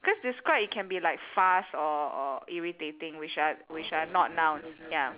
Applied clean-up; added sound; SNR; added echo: none; none; none; none.